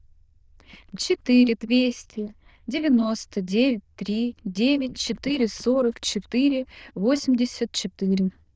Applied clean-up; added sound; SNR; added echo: neural diffusion model UNIVERSE++.